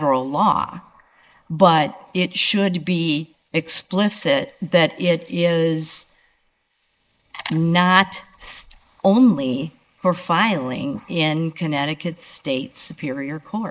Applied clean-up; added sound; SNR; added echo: neural mask model Resemble Enhance denoiser.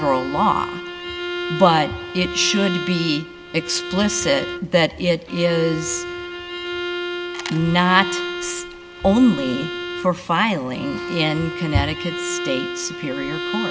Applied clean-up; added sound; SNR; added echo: none; Bowed string instrument; 7 dB; none.